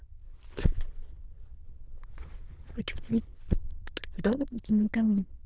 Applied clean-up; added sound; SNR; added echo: neural diffusion model UNIVERSE++.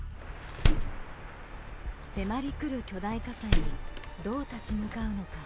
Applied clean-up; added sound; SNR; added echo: none; Door; -4 dB; none.